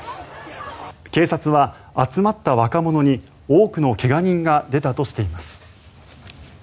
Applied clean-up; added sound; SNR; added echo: none; none; none; none.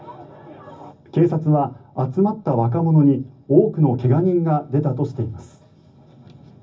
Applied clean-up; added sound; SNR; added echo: none; none; none; reverberation time 0.4 s.